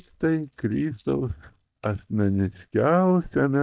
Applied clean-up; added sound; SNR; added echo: neural mask model DeepFilterNet 3.